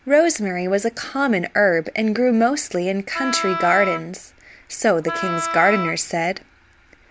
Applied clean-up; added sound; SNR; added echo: none; Wind instrument, woodwind instrument; 6 dB; none.